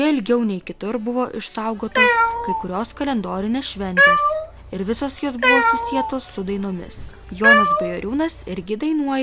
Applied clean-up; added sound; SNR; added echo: none; Cat; -3 dB; none.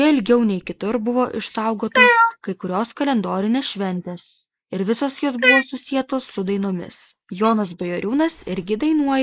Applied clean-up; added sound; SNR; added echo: neural mask model Resemble Enhance denoiser.